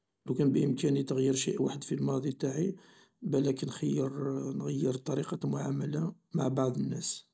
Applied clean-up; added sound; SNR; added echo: none; none; none; none.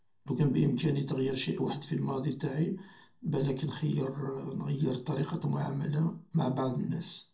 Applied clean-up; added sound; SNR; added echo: none; none; none; reverberation time 0.2 s.